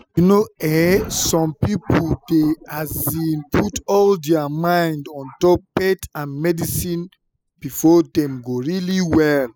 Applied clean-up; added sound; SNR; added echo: classical method spectral subtraction.